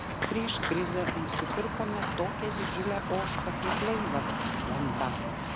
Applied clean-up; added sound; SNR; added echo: none; Walk, footsteps; -2 dB; none.